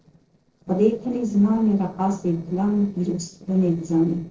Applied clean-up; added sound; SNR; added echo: neural separator model SepFormer DNS4.